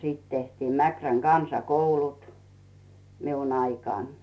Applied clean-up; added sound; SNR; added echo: none; none; none; none.